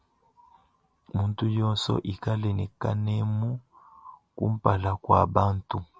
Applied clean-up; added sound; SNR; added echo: none; none; none; none.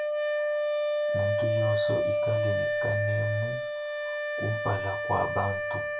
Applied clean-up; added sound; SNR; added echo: none; Wind instrument, woodwind instrument; -4 dB; reverberation time 0.3 s.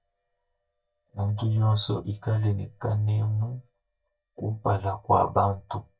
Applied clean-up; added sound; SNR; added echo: neural mask model DeepFilterNet 3.